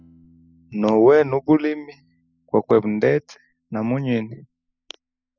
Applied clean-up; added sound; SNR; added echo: classical method spectral subtraction.